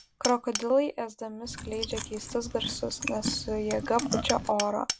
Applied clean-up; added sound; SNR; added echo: none; Hammer + Chewing, mastication; 6 dB; none.